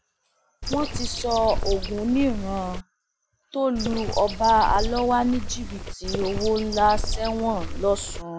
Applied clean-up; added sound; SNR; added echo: none; Bird; 4 dB; none.